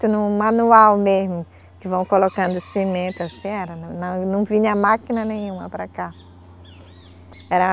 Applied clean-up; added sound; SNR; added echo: none; none; none; none.